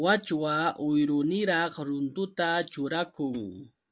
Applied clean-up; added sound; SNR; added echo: none; none; none; none.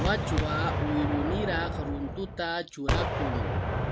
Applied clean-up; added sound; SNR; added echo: none; Gunshot, gunfire; -2 dB; none.